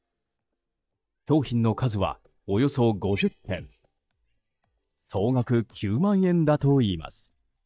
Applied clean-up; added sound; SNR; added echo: neural mask model DeepFilterNet 3.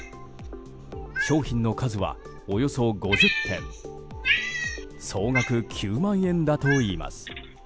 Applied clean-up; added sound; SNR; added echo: none; Cat; 4 dB; none.